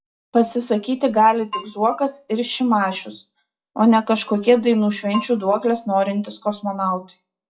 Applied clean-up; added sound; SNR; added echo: classical method WPE with log-MMSE.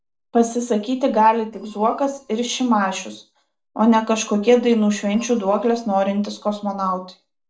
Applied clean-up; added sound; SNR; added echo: neural separator model SepFormer DNS4.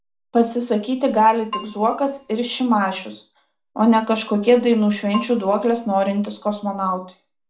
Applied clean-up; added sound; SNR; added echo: none; Keyboard (musical); 14 dB; reverberation time 0.4 s.